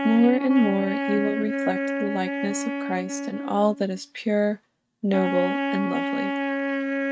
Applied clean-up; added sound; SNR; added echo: neural mask model RNNoise.